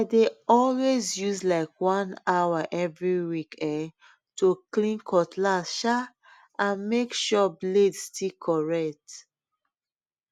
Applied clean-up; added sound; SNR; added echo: none; none; none; none.